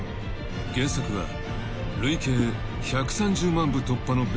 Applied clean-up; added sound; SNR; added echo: none; Whoosh, swoosh, swish; 15 dB; none.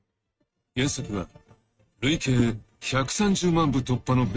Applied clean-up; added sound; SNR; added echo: neural mask model RNNoise.